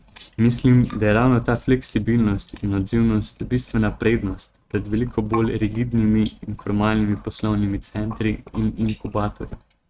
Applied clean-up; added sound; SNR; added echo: neural mask model RNNoise.